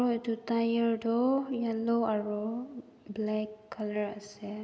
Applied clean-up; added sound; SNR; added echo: none; none; none; none.